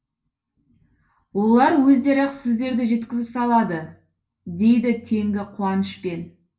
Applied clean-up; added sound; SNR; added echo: none; none; none; reverberation time 0.2 s.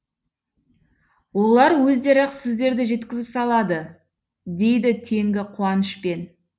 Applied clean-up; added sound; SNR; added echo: none; none; none; none.